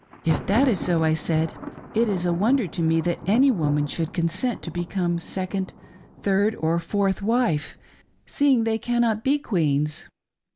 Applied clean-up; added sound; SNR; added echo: none; Thunder; 14 dB; none.